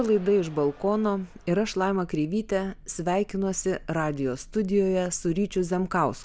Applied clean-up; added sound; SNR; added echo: none; none; none; none.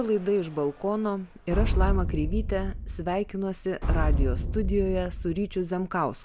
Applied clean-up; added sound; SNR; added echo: none; Boom; -1 dB; none.